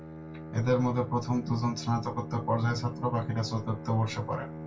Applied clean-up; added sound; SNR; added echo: none; Bowed string instrument; 11 dB; reverberation time 0.2 s.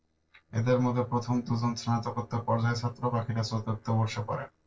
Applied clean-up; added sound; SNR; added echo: neural separator model SepFormer DNS4.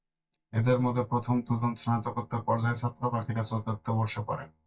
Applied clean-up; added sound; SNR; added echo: neural mask model DeepFilterNet 3.